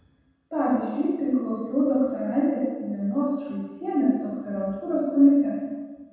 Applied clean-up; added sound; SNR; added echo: none; none; none; reverberation time 1.2 s.